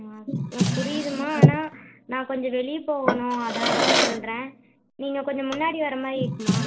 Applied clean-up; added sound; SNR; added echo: none; Drawer open or close; -3 dB; none.